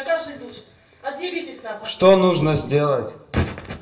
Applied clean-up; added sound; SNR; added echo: none; none; none; reverberation time 1.3 s.